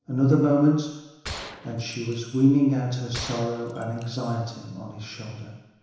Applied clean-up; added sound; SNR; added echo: none; Gunshot, gunfire; 16 dB; reverberation time 1.0 s.